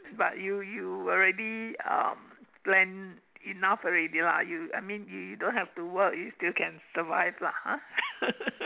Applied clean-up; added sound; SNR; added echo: none; none; none; none.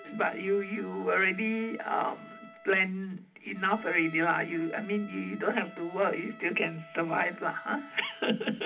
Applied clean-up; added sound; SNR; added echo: none; Trumpet; 20 dB; reverberation time 0.4 s.